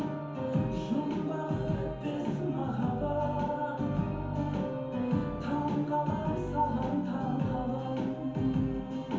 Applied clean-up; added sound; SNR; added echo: none; none; none; reverberation time 0.9 s.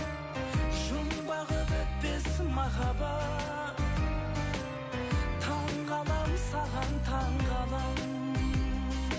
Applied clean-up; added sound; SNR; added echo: none; none; none; none.